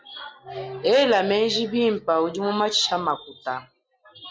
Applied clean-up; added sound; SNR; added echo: none; none; none; none.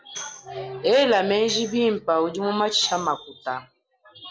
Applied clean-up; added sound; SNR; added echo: none; Tambourine; 20 dB; none.